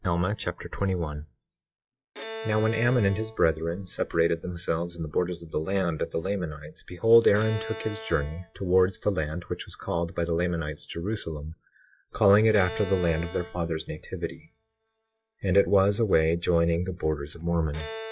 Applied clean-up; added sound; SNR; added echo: classical method log-MMSE.